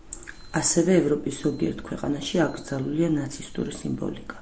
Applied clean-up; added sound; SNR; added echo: none; none; none; none.